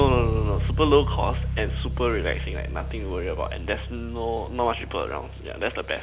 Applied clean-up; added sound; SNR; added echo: none; Bass guitar; 1 dB; none.